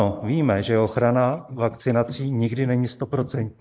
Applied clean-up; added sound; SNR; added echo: neural mask model Resemble Enhance denoiser.